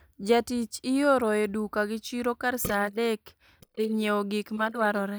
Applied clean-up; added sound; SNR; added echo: neural mask model DeepFilterNet 3.